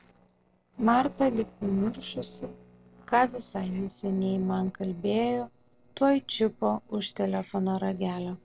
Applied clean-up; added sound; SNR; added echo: neural separator model SepFormer DNS4.